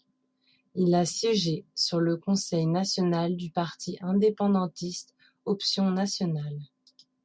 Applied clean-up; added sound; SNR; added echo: none; none; none; none.